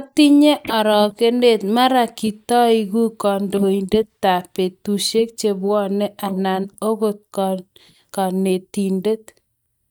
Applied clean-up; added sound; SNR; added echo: neural mask model DeepFilterNet 3.